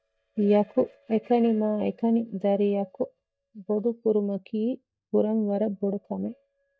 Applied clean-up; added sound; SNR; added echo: neural mask model DeepFilterNet 3.